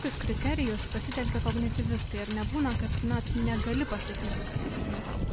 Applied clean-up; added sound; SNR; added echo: none; Rain; -2 dB; none.